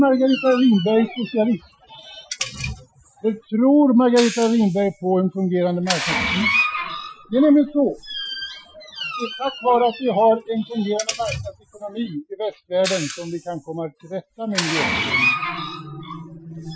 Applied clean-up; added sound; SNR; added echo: classical method Wiener filter.